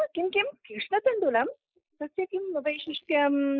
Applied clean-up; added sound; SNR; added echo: neural mask model Resemble Enhance denoiser.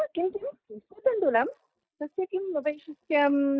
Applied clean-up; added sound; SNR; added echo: neural mask model DeepFilterNet 3.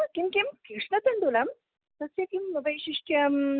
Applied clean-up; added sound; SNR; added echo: none; none; none; none.